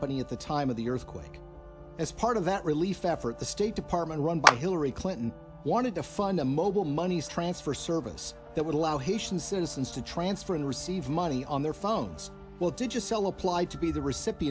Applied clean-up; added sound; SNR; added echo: none; Clapping; -1 dB; none.